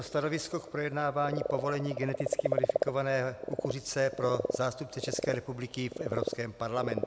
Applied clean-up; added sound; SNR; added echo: none; Frog; 3 dB; none.